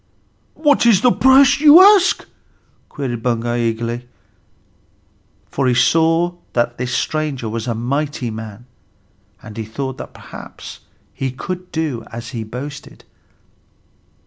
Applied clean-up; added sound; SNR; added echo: none; none; none; none.